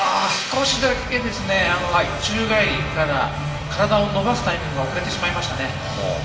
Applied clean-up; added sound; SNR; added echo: none; Bowed string instrument; 18 dB; reverberation time 1.0 s.